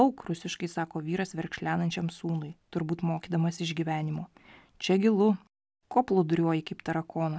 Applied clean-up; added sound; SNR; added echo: none; none; none; none.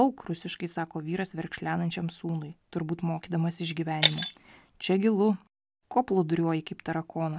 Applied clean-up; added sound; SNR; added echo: none; Shatter; 4 dB; none.